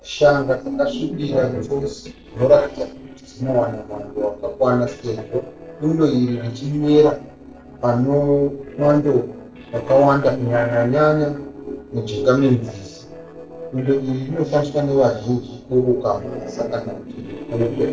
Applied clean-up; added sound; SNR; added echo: neural separator model SepFormer DNS4.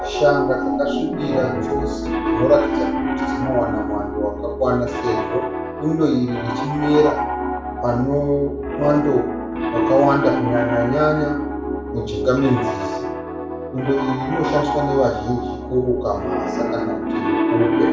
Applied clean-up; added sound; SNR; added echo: none; Piano; 2 dB; reverberation time 0.4 s.